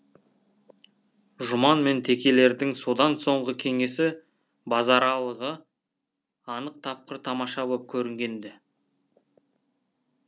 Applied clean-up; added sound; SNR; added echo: none; none; none; none.